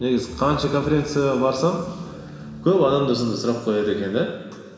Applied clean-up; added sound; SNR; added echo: none; none; none; reverberation time 2.8 s.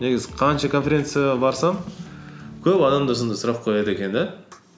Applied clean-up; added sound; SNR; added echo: none; none; none; none.